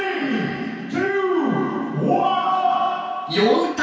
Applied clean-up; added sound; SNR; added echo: none; none; none; reverberation time 0.5 s.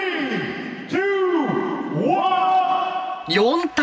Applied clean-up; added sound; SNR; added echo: none; none; none; none.